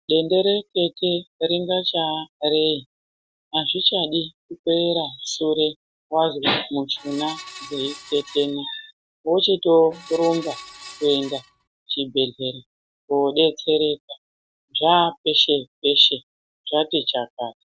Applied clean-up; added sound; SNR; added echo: none; Screech; 17 dB; none.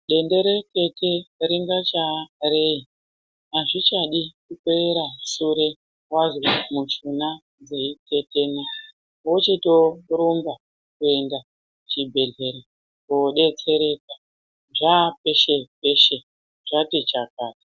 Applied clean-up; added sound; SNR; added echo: none; none; none; none.